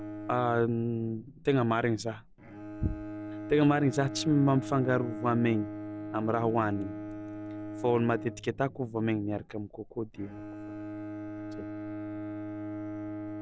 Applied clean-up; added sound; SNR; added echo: none; Bowed string instrument; 9 dB; none.